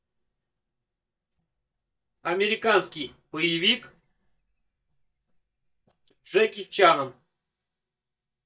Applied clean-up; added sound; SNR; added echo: neural mask model DeepFilterNet 3.